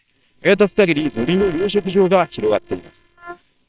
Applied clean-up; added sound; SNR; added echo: neural separator model SepFormer WHAMR!.